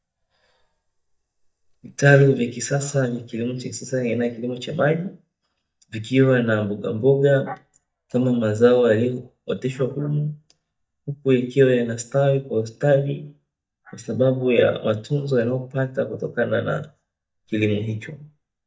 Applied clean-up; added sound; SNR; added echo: neural mask model DeepFilterNet 3.